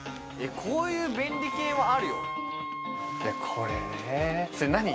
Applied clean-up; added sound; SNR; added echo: none; Wind instrument, woodwind instrument; 7 dB; none.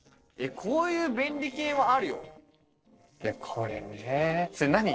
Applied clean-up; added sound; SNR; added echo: neural separator model SepFormer DNS4.